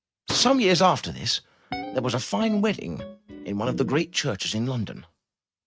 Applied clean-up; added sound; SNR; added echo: neural mask model RNNoise.